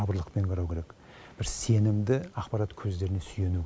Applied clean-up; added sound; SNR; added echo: none; none; none; none.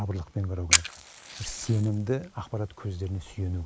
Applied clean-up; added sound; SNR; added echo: neural mask model Resemble Enhance denoiser.